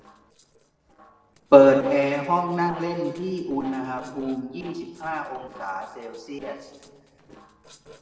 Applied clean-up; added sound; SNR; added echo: neural separator model SepFormer DNS4.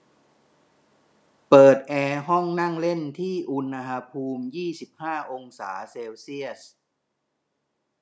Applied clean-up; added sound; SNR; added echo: none; none; none; none.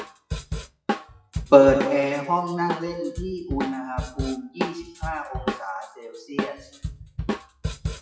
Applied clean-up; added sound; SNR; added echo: classical method WPE with log-MMSE.